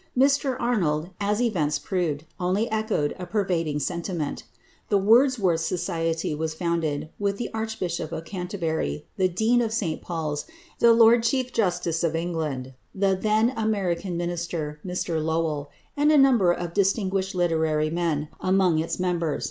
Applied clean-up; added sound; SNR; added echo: none; none; none; none.